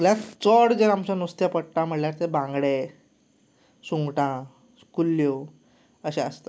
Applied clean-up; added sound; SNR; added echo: none; none; none; none.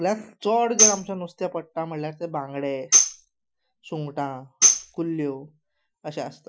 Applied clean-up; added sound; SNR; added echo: classical method Wiener filter.